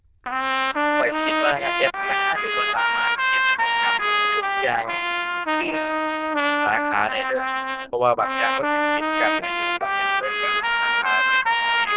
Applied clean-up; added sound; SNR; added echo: neural diffusion model UNIVERSE++.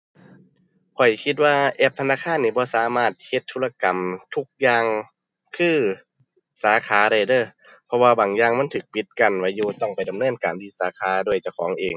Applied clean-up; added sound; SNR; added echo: none; none; none; none.